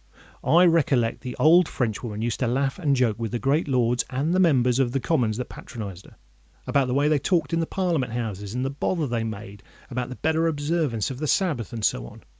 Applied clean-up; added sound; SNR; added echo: none; none; none; none.